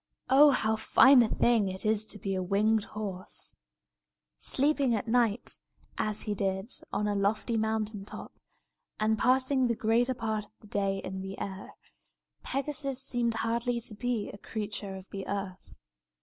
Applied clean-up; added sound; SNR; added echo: none; none; none; none.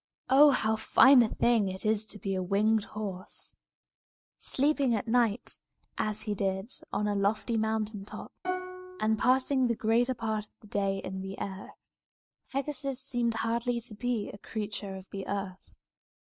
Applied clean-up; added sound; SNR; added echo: neural mask model RNNoise.